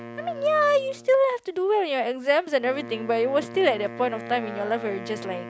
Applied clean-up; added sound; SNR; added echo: none; Wind instrument, woodwind instrument; 15 dB; none.